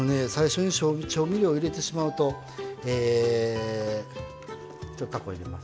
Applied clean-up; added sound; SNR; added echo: none; none; none; none.